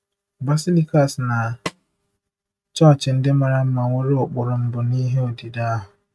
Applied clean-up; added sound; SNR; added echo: neural mask model RNNoise.